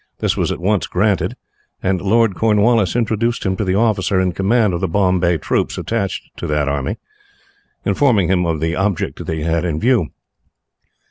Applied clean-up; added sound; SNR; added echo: none; none; none; none.